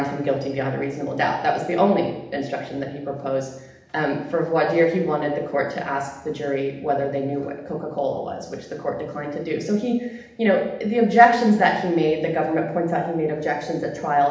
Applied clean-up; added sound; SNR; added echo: none; none; none; reverberation time 0.8 s.